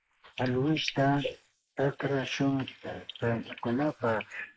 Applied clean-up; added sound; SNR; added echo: neural mask model Resemble Enhance denoiser.